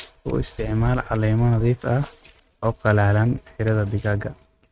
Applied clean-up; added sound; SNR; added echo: neural mask model RNNoise.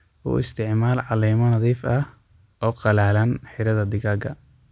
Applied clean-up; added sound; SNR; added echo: none; none; none; none.